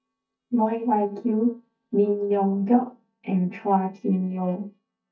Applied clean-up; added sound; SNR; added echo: neural mask model DeepFilterNet 3.